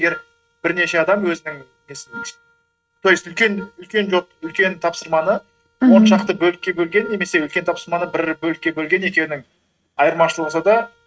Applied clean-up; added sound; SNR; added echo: neural mask model RNNoise.